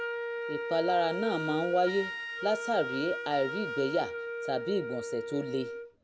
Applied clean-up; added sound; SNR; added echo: none; Wind instrument, woodwind instrument; 5 dB; none.